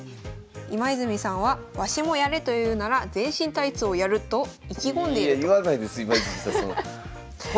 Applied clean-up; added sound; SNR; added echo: none; none; none; none.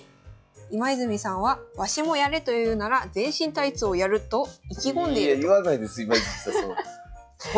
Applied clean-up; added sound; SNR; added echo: classical method log-MMSE.